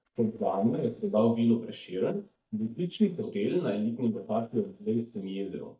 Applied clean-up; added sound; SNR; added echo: neural mask model DeepFilterNet 3.